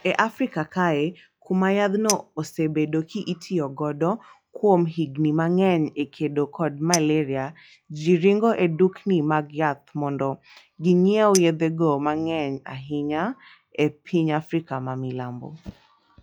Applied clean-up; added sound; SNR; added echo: classical method log-MMSE.